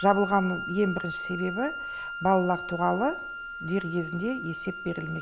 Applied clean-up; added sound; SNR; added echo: none; Wind instrument, woodwind instrument; 8 dB; none.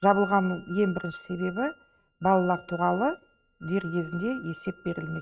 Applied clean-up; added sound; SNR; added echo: neural mask model RNNoise.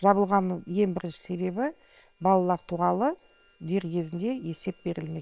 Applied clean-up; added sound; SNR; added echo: neural separator model SepFormer WHAM!.